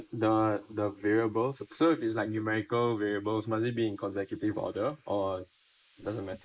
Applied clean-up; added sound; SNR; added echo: neural mask model Resemble Enhance denoiser.